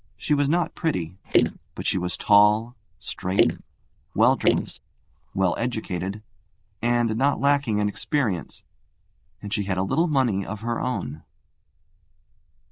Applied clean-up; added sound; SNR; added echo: neural diffusion model UNIVERSE++.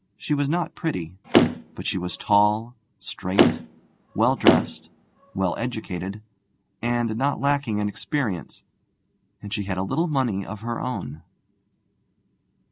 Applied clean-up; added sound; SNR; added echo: none; Motor vehicle (road); -3 dB; none.